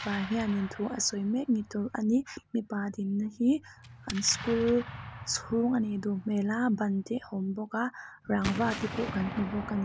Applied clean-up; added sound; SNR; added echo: none; Explosion; 12 dB; none.